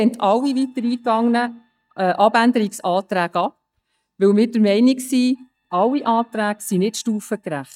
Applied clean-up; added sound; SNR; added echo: neural mask model DeepFilterNet 3.